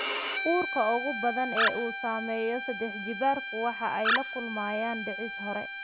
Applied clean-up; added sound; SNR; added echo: none; Animal + Bowed string instrument; 1 dB; none.